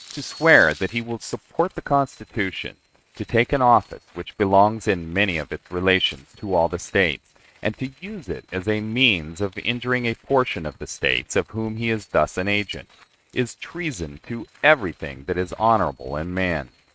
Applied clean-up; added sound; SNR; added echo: neural mask model RNNoise.